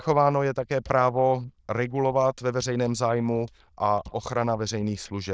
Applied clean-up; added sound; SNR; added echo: neural diffusion model UNIVERSE++.